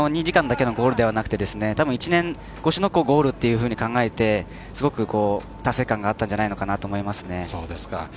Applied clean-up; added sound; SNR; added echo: none; none; none; none.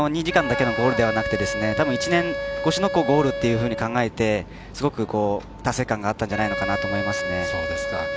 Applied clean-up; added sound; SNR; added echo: none; Wind instrument, woodwind instrument; 5 dB; none.